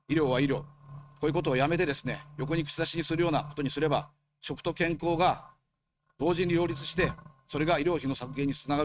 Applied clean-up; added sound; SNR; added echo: neural mask model RNNoise.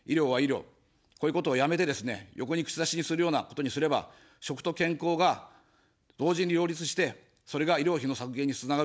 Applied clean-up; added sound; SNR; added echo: none; none; none; none.